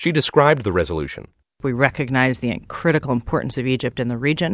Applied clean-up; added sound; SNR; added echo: none; none; none; none.